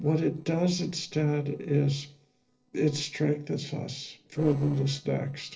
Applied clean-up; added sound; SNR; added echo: neural separator model SepFormer DNS4.